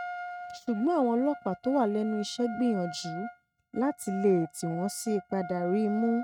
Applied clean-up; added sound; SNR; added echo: neural mask model RNNoise.